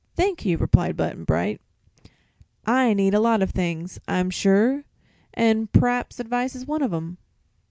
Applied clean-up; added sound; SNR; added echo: none; none; none; none.